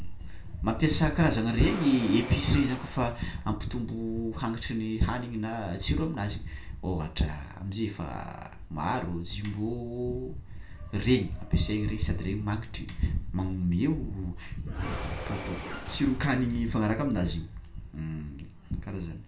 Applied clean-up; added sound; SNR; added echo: none; Engine / Mechanisms; 13 dB; reverberation time 0.3 s.